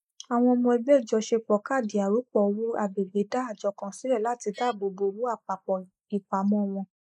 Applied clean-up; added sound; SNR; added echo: neural mask model Resemble Enhance denoiser.